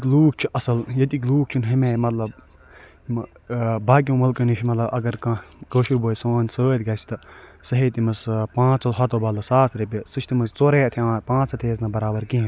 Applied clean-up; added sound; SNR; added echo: none; none; none; none.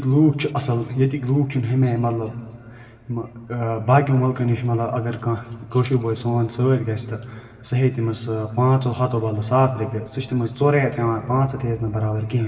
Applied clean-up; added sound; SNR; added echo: none; none; none; reverberation time 2.3 s.